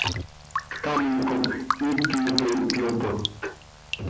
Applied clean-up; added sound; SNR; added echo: none; Raindrop; 6 dB; none.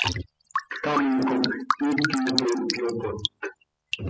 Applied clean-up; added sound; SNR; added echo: classical method spectral subtraction.